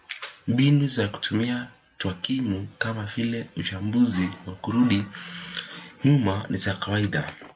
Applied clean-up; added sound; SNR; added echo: none; none; none; none.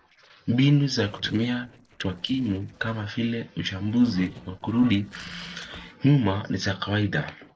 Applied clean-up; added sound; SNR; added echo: neural separator model SepFormer DNS4.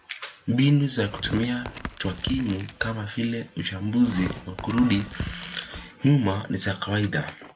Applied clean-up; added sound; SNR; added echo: none; Tearing; 12 dB; none.